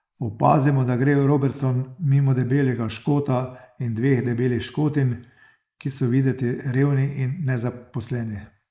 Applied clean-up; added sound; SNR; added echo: neural mask model Resemble Enhance denoiser.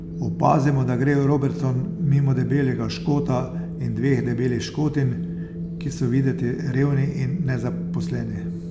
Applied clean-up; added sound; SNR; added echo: none; Wind; 7 dB; none.